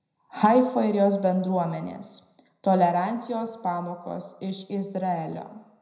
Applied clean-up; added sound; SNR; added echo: none; none; none; reverberation time 0.7 s.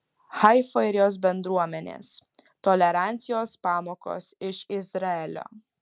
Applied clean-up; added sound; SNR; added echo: none; none; none; none.